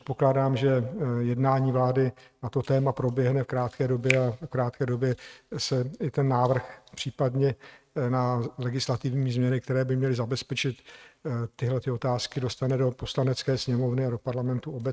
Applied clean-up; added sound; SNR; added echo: neural mask model RNNoise.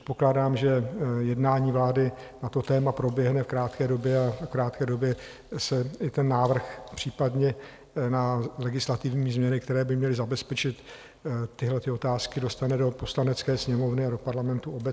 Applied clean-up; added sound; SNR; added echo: none; none; none; none.